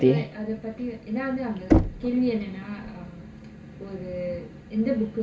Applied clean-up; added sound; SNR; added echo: none; Knock; 0 dB; reverberation time 1.1 s.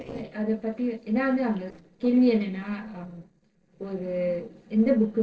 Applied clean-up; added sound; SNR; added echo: neural separator model SepFormer DNS4.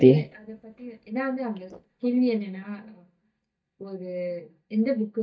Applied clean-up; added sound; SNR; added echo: neural mask model DeepFilterNet 3.